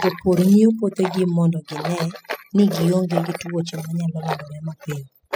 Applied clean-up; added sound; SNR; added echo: classical method spectral subtraction.